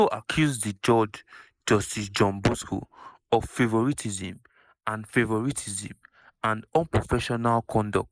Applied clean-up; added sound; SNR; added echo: neural mask model Resemble Enhance denoiser.